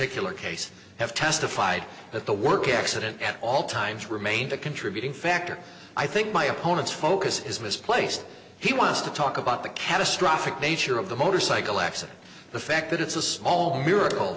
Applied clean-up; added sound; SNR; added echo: none; none; none; none.